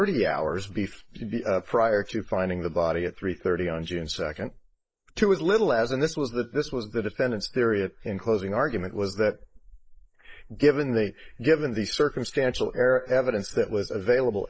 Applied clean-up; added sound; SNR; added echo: neural mask model Resemble Enhance denoiser.